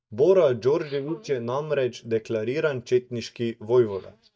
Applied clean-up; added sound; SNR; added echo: neural mask model DeepFilterNet 3.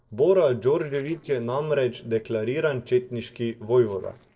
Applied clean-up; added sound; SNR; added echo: neural separator model SepFormer DNS4.